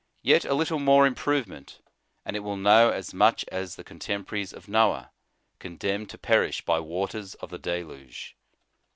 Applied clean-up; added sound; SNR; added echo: none; none; none; none.